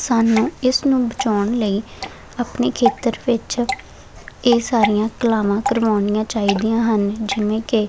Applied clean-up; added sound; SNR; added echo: none; Drip / Water; 11 dB; none.